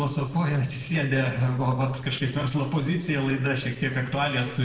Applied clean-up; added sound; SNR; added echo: neural separator model SepFormer DNS4.